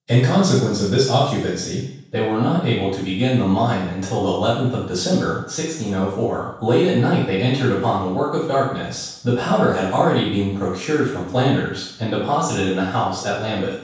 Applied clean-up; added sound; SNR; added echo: none; none; none; reverberation time 0.7 s.